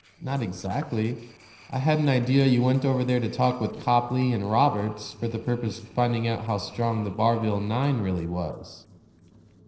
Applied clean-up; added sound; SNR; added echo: neural separator model SepFormer DNS4.